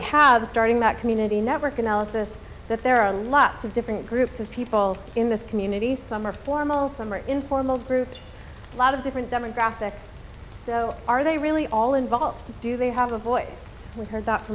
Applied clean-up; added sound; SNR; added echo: none; Rain; 17 dB; none.